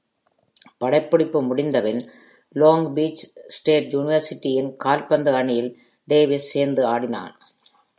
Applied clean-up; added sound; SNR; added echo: none; none; none; none.